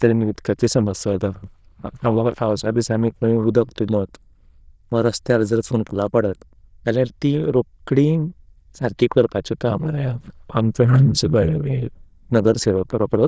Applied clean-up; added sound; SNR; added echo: neural diffusion model UNIVERSE++.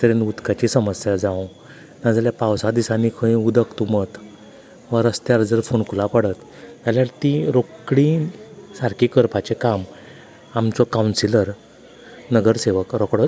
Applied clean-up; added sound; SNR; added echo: none; none; none; none.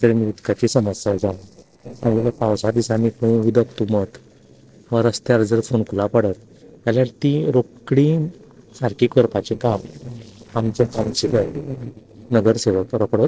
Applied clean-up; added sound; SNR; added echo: neural separator model SepFormer DNS4.